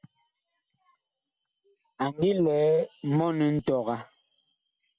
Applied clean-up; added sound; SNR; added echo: none; none; none; none.